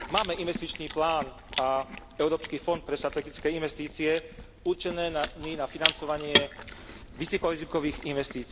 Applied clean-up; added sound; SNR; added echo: none; Chewing, mastication; 3 dB; none.